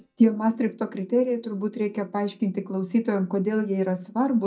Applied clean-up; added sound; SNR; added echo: neural mask model DeepFilterNet 3.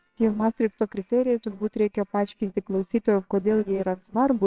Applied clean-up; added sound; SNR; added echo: neural separator model SepFormer WHAMR!.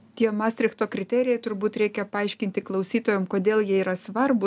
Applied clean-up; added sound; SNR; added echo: none; none; none; none.